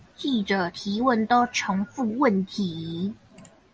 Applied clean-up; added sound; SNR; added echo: none; none; none; none.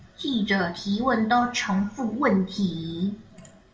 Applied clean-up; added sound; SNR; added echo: none; none; none; reverberation time 0.4 s.